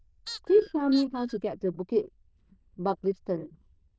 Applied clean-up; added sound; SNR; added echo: neural diffusion model UNIVERSE++.